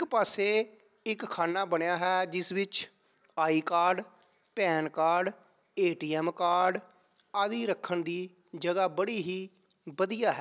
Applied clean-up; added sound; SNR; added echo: none; none; none; none.